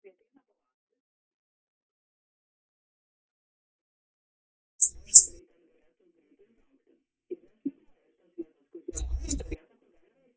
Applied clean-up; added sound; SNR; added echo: neural mask model DeepFilterNet 3.